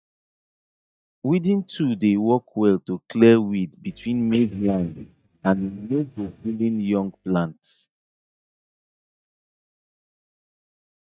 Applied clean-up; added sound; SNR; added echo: neural mask model DeepFilterNet 3.